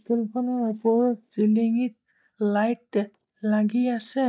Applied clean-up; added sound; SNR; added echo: neural mask model DeepFilterNet 3.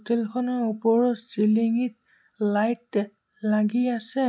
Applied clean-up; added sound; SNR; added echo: none; none; none; none.